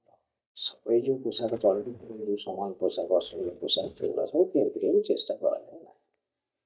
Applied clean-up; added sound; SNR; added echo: neural mask model DeepFilterNet 3.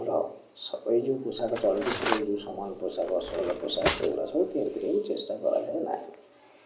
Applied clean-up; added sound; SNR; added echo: none; Cutlery, silverware; 7 dB; reverberation time 0.5 s.